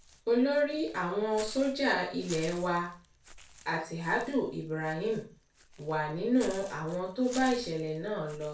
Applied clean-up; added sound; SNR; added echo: none; Walk, footsteps / Bird; 18 dB; reverberation time 0.3 s.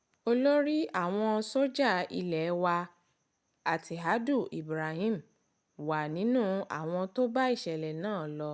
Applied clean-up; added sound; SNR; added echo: none; none; none; none.